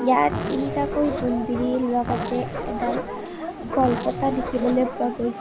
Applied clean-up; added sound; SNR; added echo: none; Dog + Zipper (clothing); 6 dB; none.